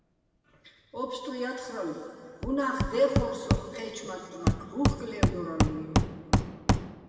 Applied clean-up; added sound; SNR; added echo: none; Hammer; -3 dB; reverberation time 2.6 s.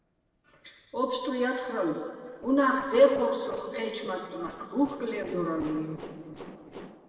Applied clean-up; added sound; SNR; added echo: neural separator model SepFormer DNS4.